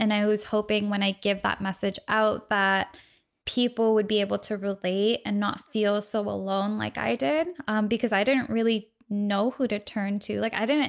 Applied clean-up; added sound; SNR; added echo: none; none; none; none.